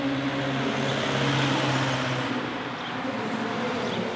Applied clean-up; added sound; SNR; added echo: none; Car passing by; -3 dB; reverberation time 2.2 s.